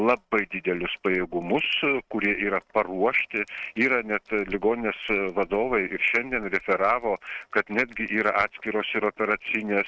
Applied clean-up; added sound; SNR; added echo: neural mask model RNNoise.